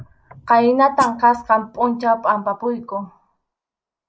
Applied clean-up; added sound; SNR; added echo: neural mask model Resemble Enhance denoiser.